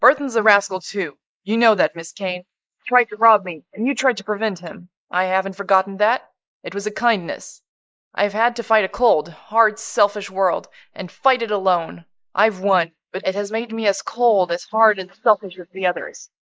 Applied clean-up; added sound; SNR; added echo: neural mask model Resemble Enhance denoiser.